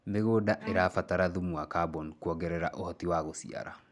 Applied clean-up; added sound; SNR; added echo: none; Bowed string instrument; 14 dB; none.